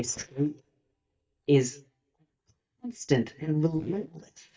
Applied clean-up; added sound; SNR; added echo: neural mask model DeepFilterNet 3.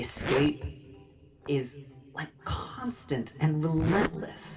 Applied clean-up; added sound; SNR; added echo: none; Zipper (clothing); 6 dB; reverberation time 2.7 s.